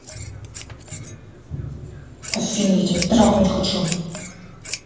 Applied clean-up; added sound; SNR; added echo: none; Scissors; 13 dB; reverberation time 1.2 s.